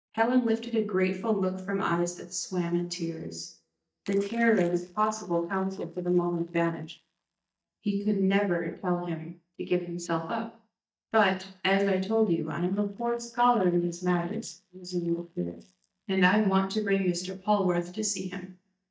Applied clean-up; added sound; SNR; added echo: neural mask model DeepFilterNet 3.